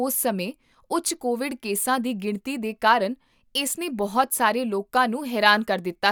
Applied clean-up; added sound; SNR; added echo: none; none; none; none.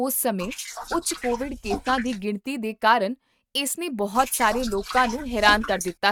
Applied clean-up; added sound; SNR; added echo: neural mask model RNNoise.